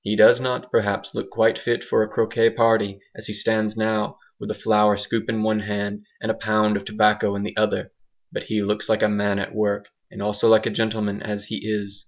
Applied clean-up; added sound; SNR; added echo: none; none; none; none.